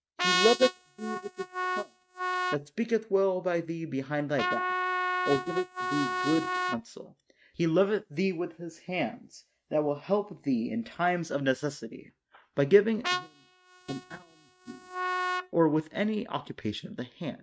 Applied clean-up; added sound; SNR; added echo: neural mask model RNNoise.